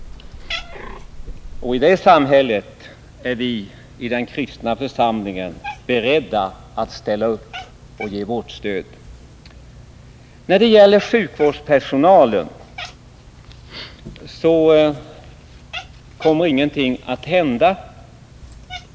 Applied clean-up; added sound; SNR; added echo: none; Cat; 18 dB; none.